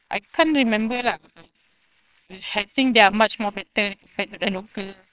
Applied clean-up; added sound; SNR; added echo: neural separator model SepFormer WHAMR!.